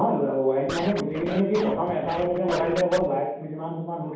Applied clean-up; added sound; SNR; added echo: none; Scratching (performance technique); 11 dB; reverberation time 1.2 s.